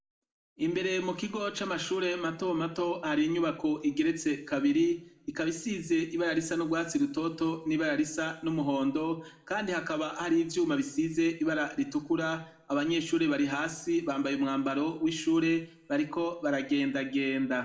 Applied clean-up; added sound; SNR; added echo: none; none; none; reverberation time 0.6 s.